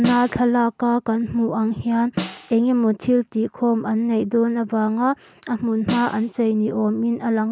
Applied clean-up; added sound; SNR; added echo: none; Snare drum; 13 dB; none.